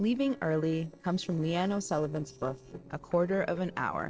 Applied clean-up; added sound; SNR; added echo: neural separator model SepFormer DNS4.